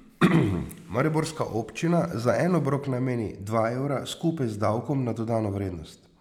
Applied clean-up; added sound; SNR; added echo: none; none; none; none.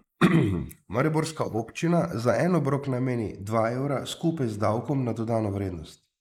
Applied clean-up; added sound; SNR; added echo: neural mask model Resemble Enhance denoiser.